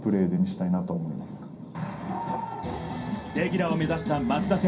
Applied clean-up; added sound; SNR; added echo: none; none; none; reverberation time 0.3 s.